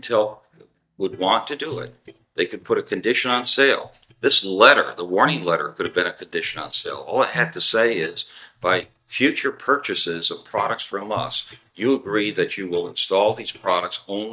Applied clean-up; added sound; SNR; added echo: neural mask model DeepFilterNet 3.